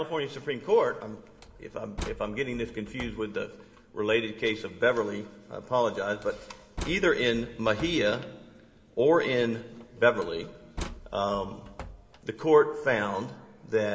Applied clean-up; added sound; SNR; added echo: none; Slam; 16 dB; reverberation time 1.5 s.